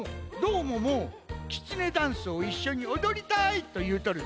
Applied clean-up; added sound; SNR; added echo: none; none; none; none.